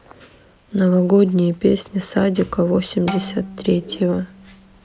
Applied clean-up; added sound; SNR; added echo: none; Bowed string instrument; 13 dB; none.